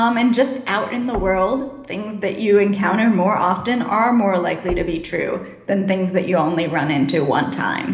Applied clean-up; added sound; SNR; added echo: none; Knock; 19 dB; reverberation time 1.1 s.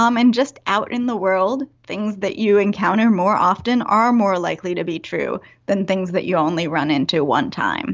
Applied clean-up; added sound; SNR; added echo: none; none; none; none.